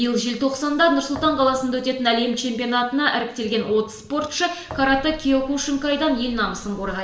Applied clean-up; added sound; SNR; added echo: none; Thump, thud; 19 dB; reverberation time 1.2 s.